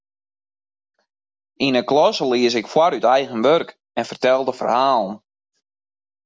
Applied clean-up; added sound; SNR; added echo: none; none; none; none.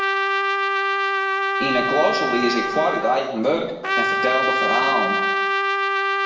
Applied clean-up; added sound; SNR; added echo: none; Trumpet; -3 dB; reverberation time 0.8 s.